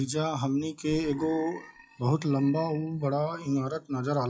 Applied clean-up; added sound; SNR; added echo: classical method WPE with log-MMSE.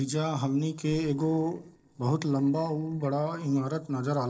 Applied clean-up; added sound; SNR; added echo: neural separator model SepFormer DNS4.